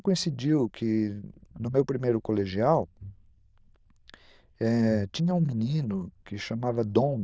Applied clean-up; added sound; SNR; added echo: neural diffusion model UNIVERSE++.